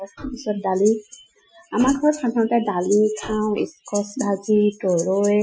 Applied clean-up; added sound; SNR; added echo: classical method Wiener filter.